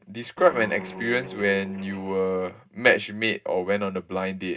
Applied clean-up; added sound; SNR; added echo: none; Guitar; 14 dB; reverberation time 0.2 s.